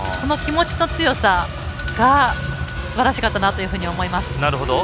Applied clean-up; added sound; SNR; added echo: none; Doorbell; 17 dB; none.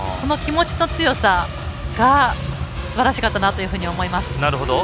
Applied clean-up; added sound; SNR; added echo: none; none; none; none.